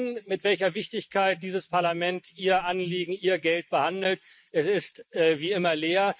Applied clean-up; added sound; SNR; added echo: neural mask model Resemble Enhance denoiser.